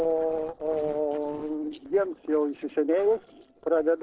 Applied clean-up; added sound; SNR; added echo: neural separator model SepFormer DNS4.